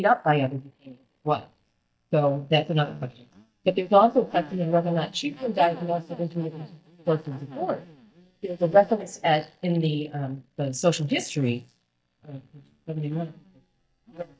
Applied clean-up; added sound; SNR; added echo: neural mask model DeepFilterNet 3.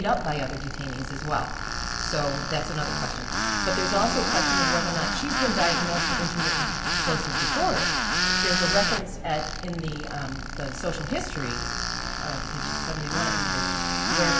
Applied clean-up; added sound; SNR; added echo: none; Tools; -1 dB; none.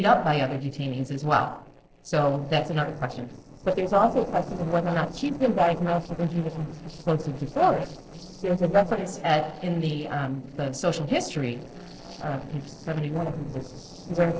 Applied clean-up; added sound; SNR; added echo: neural separator model SepFormer DNS4.